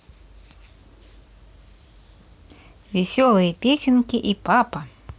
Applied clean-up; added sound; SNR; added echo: none; none; none; none.